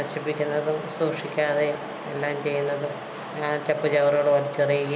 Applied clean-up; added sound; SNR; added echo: none; none; none; none.